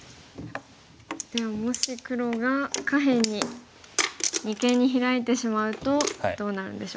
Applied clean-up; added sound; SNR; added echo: none; none; none; none.